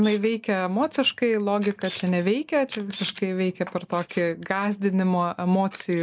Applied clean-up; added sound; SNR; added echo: neural mask model Resemble Enhance denoiser.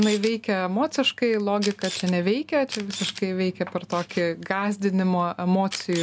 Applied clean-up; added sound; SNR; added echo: none; Camera; 15 dB; none.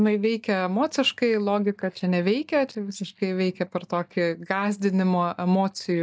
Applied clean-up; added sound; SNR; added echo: neural mask model DeepFilterNet 3.